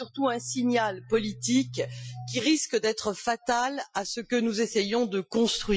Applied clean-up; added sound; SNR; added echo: classical method Wiener filter.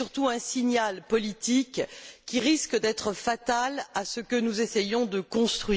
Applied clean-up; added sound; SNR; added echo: none; none; none; none.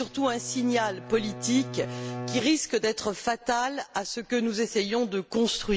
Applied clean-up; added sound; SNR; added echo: none; Bowed string instrument; 11 dB; none.